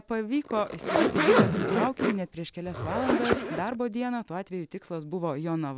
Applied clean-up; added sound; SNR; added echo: none; Zipper (clothing); -3 dB; none.